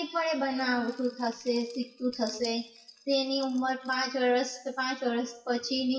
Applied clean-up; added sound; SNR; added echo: classical method WPE with log-MMSE.